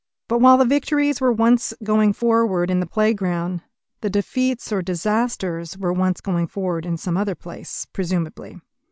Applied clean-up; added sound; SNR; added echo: none; none; none; none.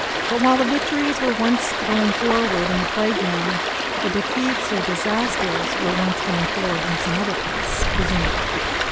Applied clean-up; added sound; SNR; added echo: none; Stream; -1 dB; none.